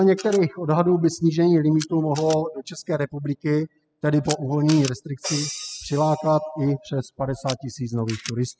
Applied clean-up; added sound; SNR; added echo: classical method spectral subtraction.